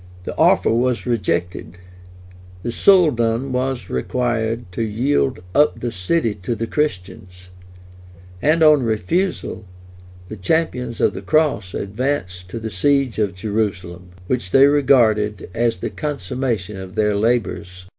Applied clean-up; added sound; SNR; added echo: none; none; none; none.